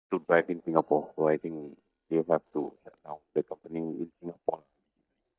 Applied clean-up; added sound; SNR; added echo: neural mask model DeepFilterNet 3.